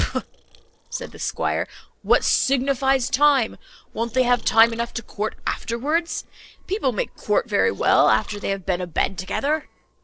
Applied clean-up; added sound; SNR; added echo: neural separator model SepFormer DNS4.